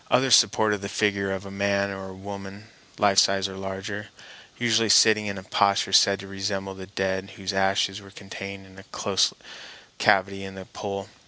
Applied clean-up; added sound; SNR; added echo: none; none; none; none.